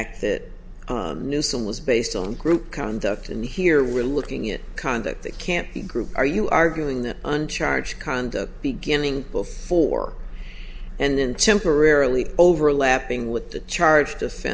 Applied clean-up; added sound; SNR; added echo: none; none; none; none.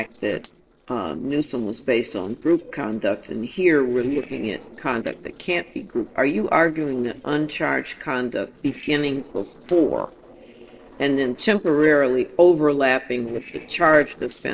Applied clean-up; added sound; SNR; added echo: neural separator model SepFormer DNS4.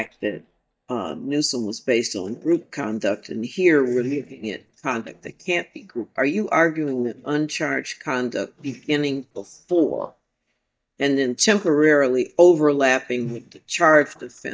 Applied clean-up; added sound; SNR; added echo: neural mask model DeepFilterNet 3.